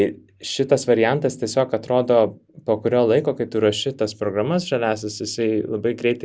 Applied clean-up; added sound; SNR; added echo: none; none; none; none.